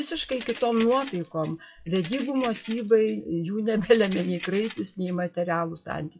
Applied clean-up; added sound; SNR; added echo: classical method WPE with log-MMSE.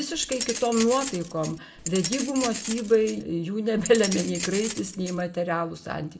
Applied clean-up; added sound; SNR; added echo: none; Keys jangling; 8 dB; reverberation time 0.4 s.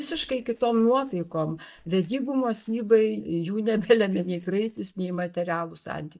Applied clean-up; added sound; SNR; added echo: neural mask model DeepFilterNet 3.